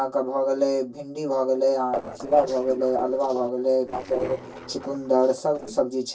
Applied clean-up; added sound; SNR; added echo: neural separator model SepFormer DNS4.